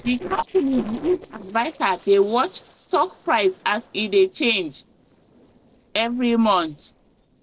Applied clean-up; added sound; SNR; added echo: neural separator model SepFormer DNS4.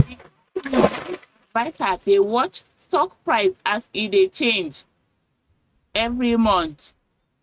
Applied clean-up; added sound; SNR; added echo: neural mask model RNNoise.